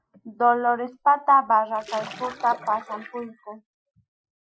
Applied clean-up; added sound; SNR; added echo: classical method Wiener filter.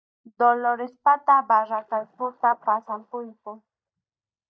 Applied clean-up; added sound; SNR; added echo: neural mask model DeepFilterNet 3.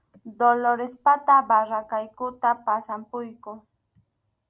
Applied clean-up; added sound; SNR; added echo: none; none; none; none.